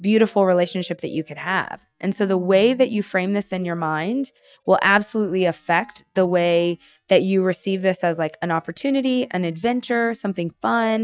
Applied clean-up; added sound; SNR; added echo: neural mask model DeepFilterNet 3.